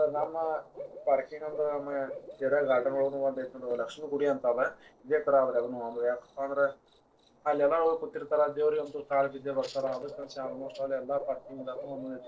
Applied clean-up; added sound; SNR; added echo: neural separator model SepFormer DNS4.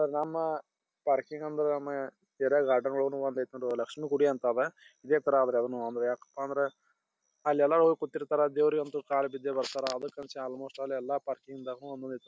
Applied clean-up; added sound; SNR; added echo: none; none; none; none.